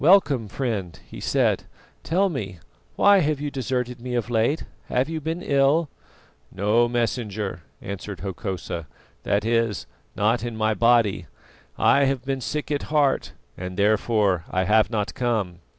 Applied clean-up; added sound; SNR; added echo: none; none; none; none.